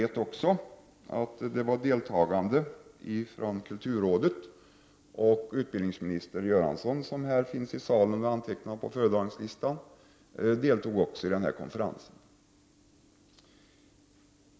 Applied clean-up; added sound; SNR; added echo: none; none; none; none.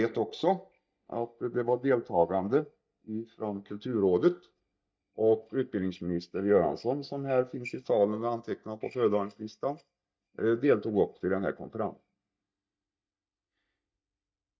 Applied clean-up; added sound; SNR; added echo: neural mask model DeepFilterNet 3.